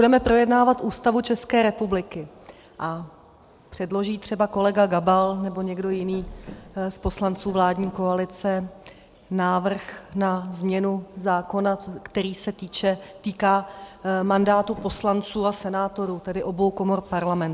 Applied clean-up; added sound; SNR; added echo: none; Tap; 20 dB; none.